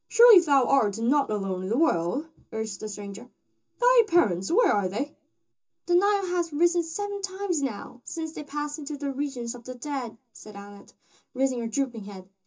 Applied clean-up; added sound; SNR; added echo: none; none; none; reverberation time 0.2 s.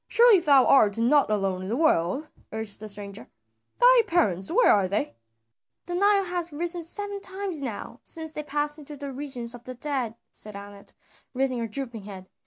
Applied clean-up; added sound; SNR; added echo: none; none; none; none.